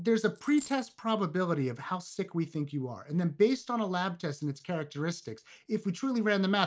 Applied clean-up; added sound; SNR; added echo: none; Coin (dropping); 19 dB; none.